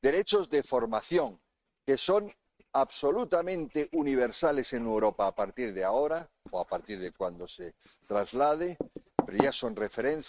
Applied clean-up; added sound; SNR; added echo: neural mask model RNNoise.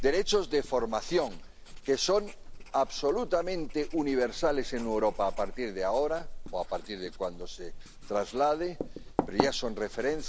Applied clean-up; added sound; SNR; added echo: none; Livestock, farm animals, working animals + Writing; 7 dB; none.